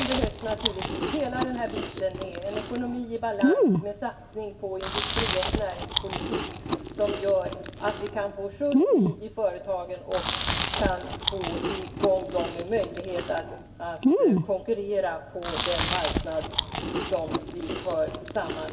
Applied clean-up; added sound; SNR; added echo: none; Chewing, mastication; -2 dB; reverberation time 0.2 s.